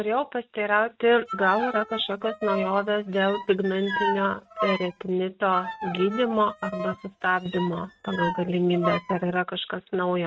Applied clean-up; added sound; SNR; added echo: neural mask model RNNoise.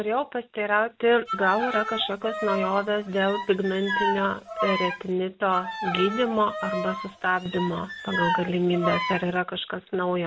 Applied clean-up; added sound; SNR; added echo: none; Bowed string instrument; 5 dB; none.